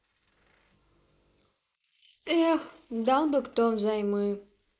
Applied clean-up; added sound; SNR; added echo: neural mask model Resemble Enhance denoiser.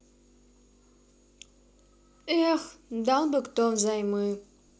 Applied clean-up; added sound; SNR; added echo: none; none; none; none.